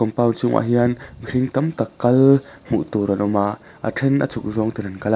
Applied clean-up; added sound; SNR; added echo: none; none; none; none.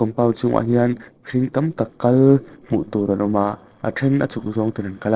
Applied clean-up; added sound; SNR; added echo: neural separator model SepFormer DNS4.